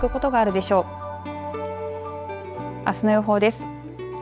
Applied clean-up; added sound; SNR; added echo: none; Bass drum; 18 dB; none.